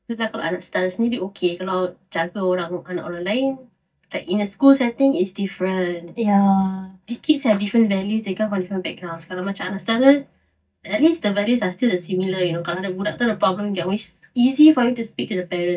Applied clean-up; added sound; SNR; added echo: neural mask model DeepFilterNet 3.